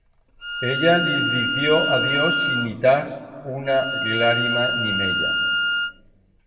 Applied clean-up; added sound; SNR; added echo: none; Bowed string instrument; 0 dB; reverberation time 1.5 s.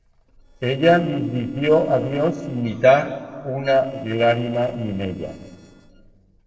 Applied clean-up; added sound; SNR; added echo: neural separator model SepFormer DNS4.